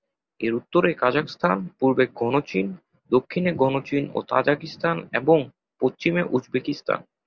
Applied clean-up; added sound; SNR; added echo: none; none; none; none.